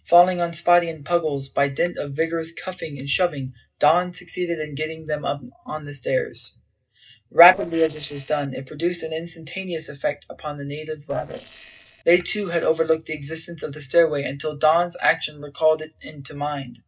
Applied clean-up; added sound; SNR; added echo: neural separator model SepFormer DNS4.